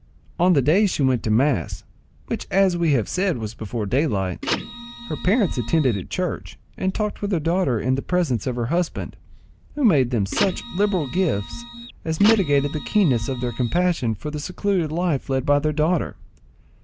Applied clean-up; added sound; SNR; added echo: none; Printer; 10 dB; none.